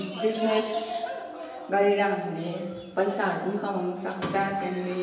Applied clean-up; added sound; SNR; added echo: none; none; none; reverberation time 1.0 s.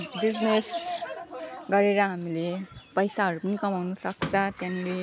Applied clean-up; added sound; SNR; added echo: none; none; none; none.